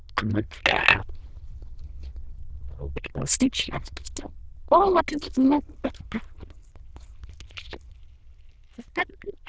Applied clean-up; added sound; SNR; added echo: neural diffusion model UNIVERSE++.